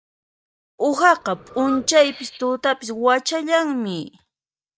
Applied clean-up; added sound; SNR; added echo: neural mask model DeepFilterNet 3.